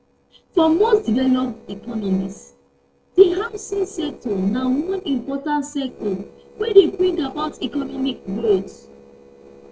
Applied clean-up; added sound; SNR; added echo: neural separator model SepFormer DNS4.